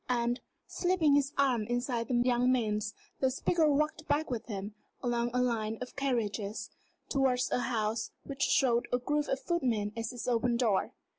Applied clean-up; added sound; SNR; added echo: none; none; none; none.